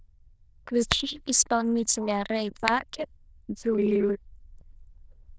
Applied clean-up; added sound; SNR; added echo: neural diffusion model UNIVERSE++.